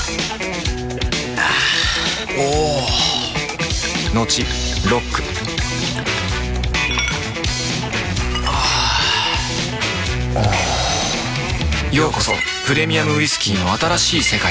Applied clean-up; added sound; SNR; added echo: none; none; none; none.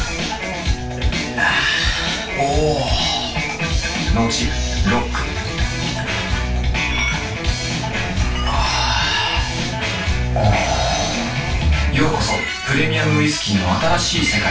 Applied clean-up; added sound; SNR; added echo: none; none; none; reverberation time 0.3 s.